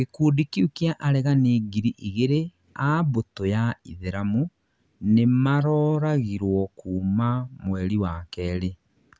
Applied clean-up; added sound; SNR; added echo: none; none; none; none.